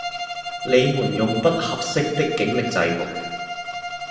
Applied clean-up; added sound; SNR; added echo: none; Bowed string instrument; 7 dB; reverberation time 1.1 s.